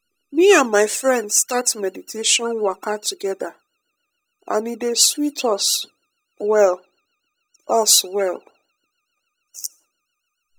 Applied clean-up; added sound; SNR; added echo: neural mask model DeepFilterNet 3.